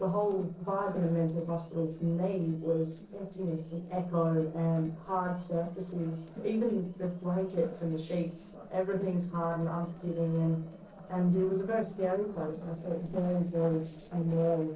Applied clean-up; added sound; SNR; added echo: neural separator model SepFormer DNS4.